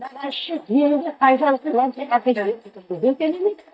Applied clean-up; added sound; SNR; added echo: neural mask model DeepFilterNet 3.